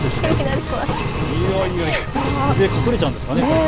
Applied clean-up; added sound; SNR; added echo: none; Engine; 1 dB; none.